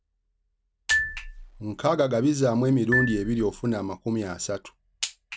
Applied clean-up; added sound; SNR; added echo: none; Marimba, xylophone; 6 dB; none.